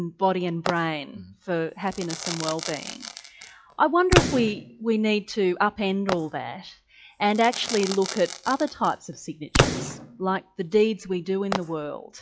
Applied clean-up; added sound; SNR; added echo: classical method log-MMSE.